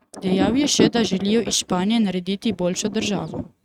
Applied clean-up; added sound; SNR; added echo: neural mask model RNNoise.